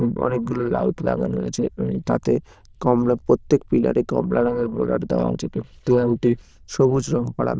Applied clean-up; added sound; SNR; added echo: neural diffusion model UNIVERSE++.